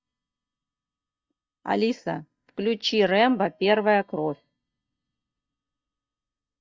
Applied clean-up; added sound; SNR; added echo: neural mask model DeepFilterNet 3.